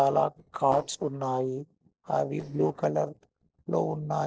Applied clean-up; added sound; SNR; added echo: neural separator model SepFormer DNS4.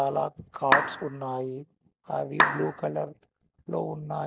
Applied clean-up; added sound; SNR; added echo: none; Clapping; -4 dB; none.